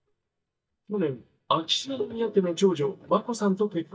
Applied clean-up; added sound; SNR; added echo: neural mask model DeepFilterNet 3.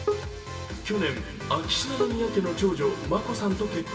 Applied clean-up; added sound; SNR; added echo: none; Bowed string instrument; 8 dB; reverberation time 2.0 s.